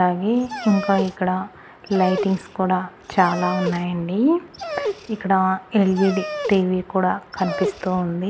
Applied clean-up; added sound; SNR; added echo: none; Dog; 10 dB; none.